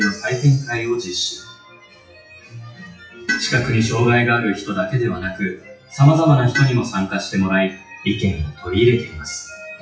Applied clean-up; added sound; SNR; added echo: classical method WPE with log-MMSE.